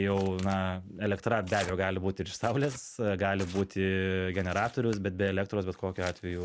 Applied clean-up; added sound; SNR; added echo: none; Tearing; 19 dB; none.